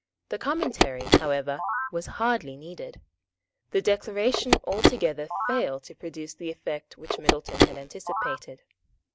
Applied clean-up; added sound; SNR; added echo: none; Telephone; -3 dB; none.